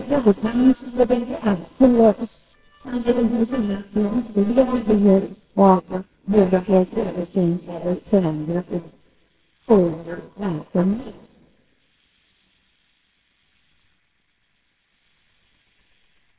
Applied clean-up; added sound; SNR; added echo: neural separator model SepFormer WHAMR!.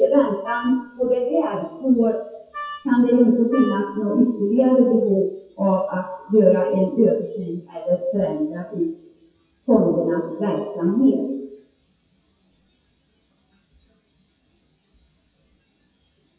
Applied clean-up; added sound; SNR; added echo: classical method WPE with log-MMSE.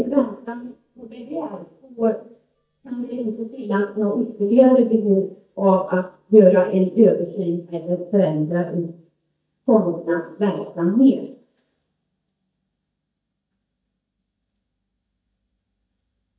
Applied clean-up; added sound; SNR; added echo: neural mask model DeepFilterNet 3.